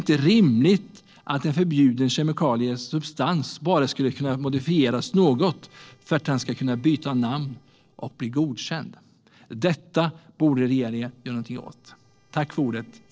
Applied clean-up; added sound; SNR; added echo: neural separator model SepFormer DNS4.